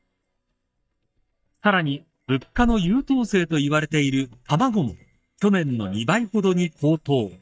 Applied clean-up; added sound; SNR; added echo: neural mask model DeepFilterNet 3.